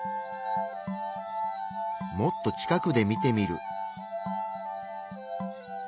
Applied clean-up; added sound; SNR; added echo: none; Wind instrument, woodwind instrument; 16 dB; none.